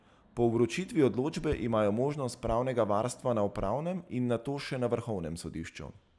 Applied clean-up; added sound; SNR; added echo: none; Bass drum; 13 dB; none.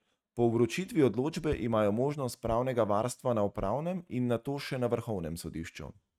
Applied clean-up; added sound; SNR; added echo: neural mask model RNNoise.